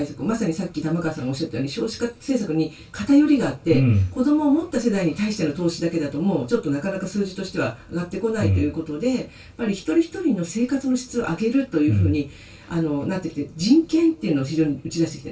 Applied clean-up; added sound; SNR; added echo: none; none; none; reverberation time 0.2 s.